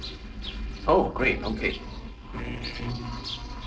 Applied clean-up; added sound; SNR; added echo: neural separator model SepFormer DNS4.